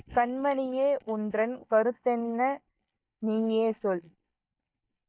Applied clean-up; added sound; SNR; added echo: neural mask model DeepFilterNet 3.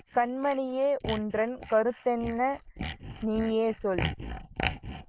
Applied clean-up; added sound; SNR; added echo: neural mask model Resemble Enhance denoiser.